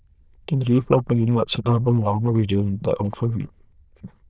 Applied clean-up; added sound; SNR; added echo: neural diffusion model UNIVERSE++.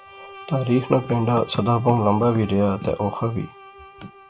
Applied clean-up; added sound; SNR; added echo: none; Bowed string instrument; 19 dB; none.